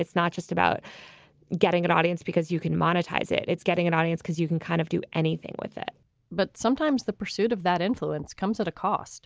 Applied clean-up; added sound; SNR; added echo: none; none; none; none.